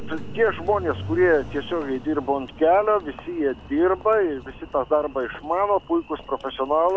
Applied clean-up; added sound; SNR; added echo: none; Engine + Piano; 15 dB; none.